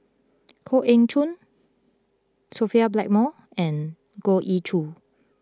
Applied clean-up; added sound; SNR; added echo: none; none; none; none.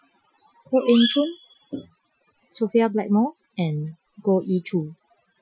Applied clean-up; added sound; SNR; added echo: classical method Wiener filter.